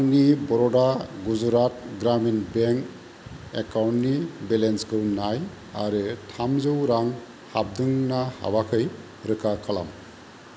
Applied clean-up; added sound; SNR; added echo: none; none; none; none.